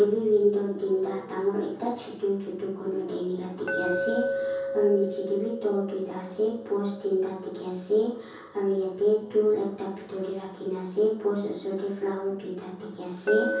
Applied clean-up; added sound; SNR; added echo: none; Glass; 9 dB; reverberation time 0.6 s.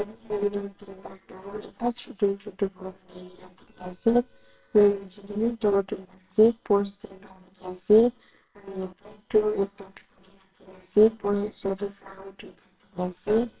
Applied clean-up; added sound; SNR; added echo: neural separator model SepFormer WHAMR!.